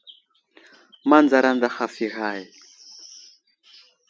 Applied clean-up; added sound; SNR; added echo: none; none; none; none.